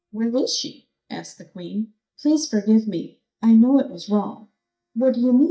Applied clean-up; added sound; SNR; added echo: neural mask model DeepFilterNet 3.